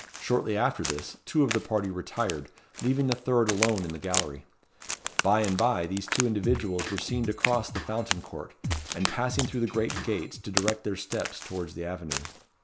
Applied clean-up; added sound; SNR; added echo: none; Crack + Drum kit; 6 dB; none.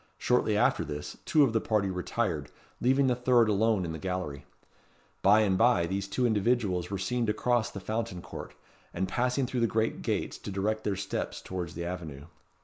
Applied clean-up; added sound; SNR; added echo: none; none; none; none.